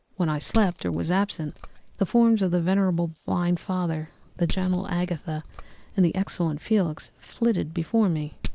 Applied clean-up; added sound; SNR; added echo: neural mask model Resemble Enhance denoiser.